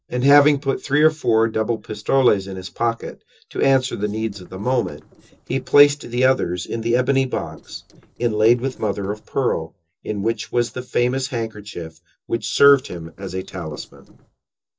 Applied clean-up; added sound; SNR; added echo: neural separator model SepFormer DNS4.